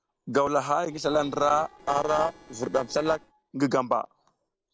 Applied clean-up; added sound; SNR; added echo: neural separator model SepFormer DNS4.